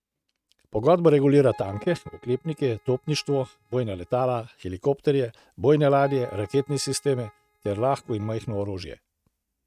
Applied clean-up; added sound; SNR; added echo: neural mask model RNNoise.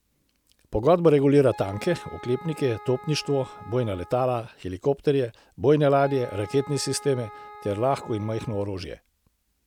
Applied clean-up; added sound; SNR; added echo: none; Wind instrument, woodwind instrument; 19 dB; none.